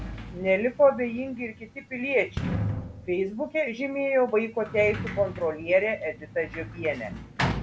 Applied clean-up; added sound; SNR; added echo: none; Sliding door; 8 dB; none.